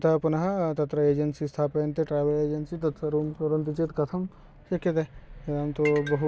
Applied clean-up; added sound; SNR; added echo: none; none; none; none.